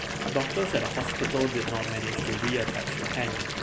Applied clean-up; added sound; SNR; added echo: none; Fill (with liquid) / Bathtub (filling or washing) / Water tap, faucet; 0 dB; none.